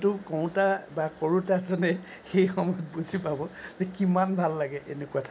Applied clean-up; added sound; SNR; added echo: none; none; none; none.